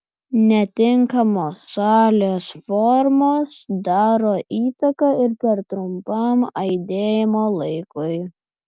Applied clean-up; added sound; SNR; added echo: none; none; none; none.